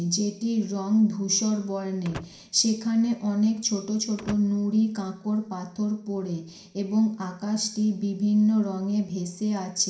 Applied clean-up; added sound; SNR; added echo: none; Slam / Wood; 19 dB; reverberation time 0.5 s.